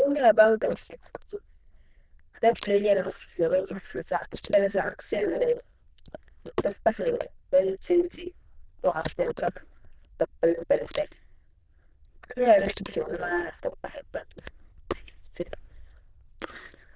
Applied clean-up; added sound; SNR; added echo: neural diffusion model UNIVERSE++.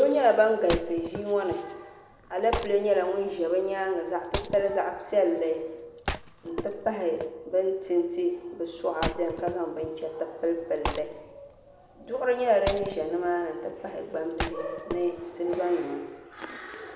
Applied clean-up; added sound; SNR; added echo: none; Wood; 12 dB; none.